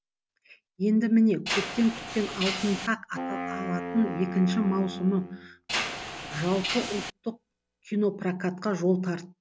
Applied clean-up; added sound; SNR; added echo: none; Wind instrument, woodwind instrument + Mechanisms; 7 dB; none.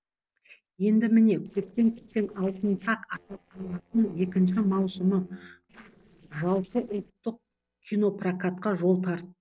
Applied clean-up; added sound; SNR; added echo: neural separator model SepFormer DNS4.